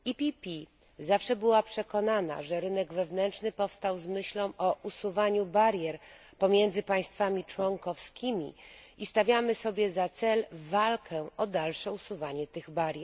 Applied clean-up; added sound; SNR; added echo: none; none; none; none.